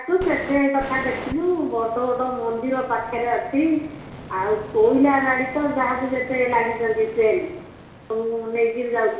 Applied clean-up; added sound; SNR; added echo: none; Fire; 16 dB; reverberation time 0.7 s.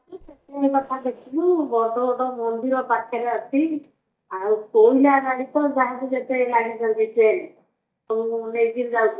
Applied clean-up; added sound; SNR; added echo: neural mask model DeepFilterNet 3.